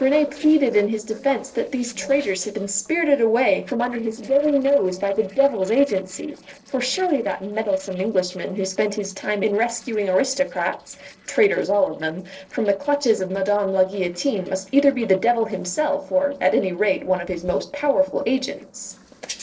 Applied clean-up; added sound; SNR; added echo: neural separator model SepFormer DNS4.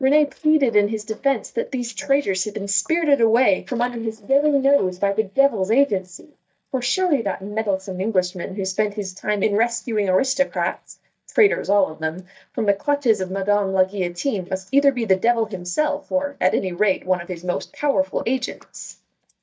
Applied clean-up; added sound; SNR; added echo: neural mask model DeepFilterNet 3.